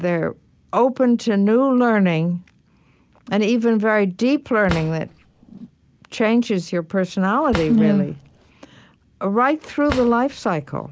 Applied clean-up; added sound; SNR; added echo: none; Drawer open or close; 13 dB; none.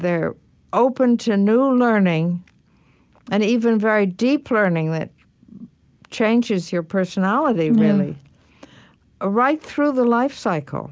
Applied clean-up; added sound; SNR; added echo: none; none; none; none.